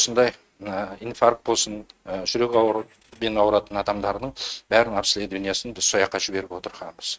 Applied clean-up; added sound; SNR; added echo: neural mask model RNNoise.